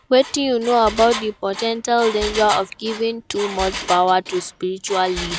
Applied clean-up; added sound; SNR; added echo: none; Engine; 11 dB; none.